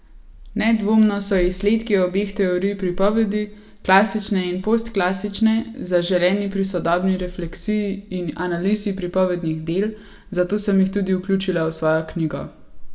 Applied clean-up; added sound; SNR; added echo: none; none; none; reverberation time 0.6 s.